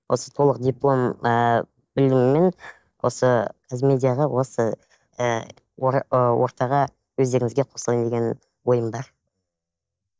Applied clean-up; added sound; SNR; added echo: neural mask model DeepFilterNet 3.